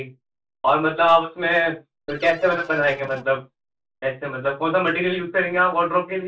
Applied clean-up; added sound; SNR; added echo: neural separator model SepFormer DNS4.